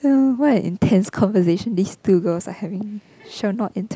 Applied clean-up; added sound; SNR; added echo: none; none; none; none.